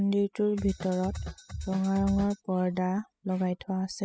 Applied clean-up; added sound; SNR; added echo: classical method spectral subtraction.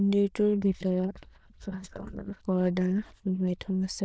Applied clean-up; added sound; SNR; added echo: neural diffusion model UNIVERSE++.